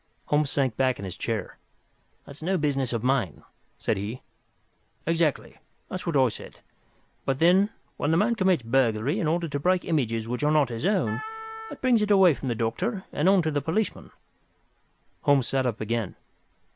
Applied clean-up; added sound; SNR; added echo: none; Wind instrument, woodwind instrument; 13 dB; none.